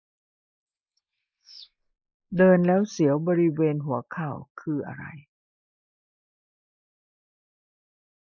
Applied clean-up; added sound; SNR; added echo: neural mask model Resemble Enhance denoiser.